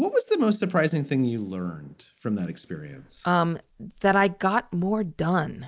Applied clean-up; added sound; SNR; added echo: none; none; none; none.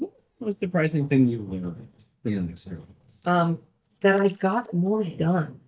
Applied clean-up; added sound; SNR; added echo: neural mask model DeepFilterNet 3.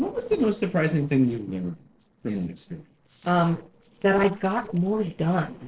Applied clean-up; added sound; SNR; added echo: neural separator model SepFormer DNS4.